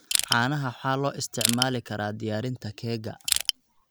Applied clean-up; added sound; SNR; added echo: none; Crushing; -1 dB; none.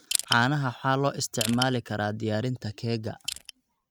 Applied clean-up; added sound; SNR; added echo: neural mask model RNNoise.